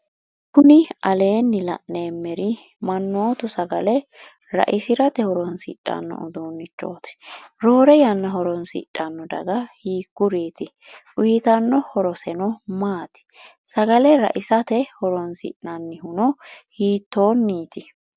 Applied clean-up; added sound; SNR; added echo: none; none; none; none.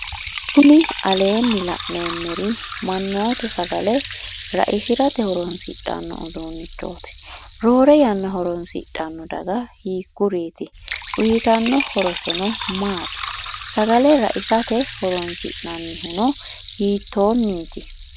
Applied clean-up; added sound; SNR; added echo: none; Liquid; 11 dB; none.